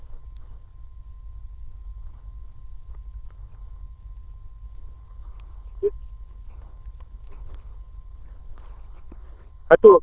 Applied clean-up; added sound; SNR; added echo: neural diffusion model UNIVERSE++.